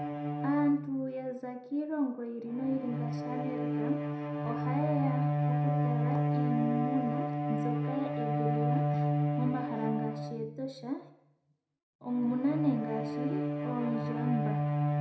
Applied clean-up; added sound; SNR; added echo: none; Bowed string instrument; -2 dB; reverberation time 0.5 s.